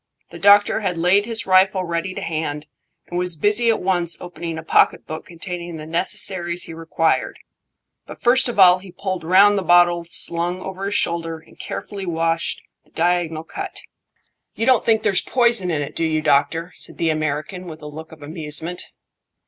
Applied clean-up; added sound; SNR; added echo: none; none; none; none.